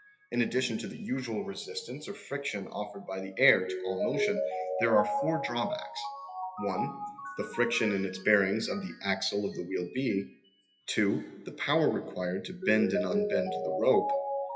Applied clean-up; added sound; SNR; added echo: classical method WPE with log-MMSE.